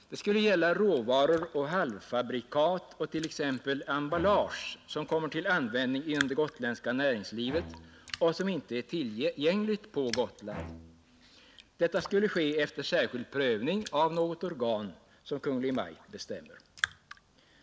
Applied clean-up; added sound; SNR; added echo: none; Bowed string instrument + Raindrop; 16 dB; none.